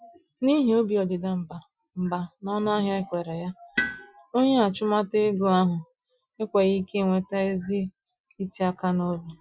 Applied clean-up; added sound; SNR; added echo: classical method Wiener filter.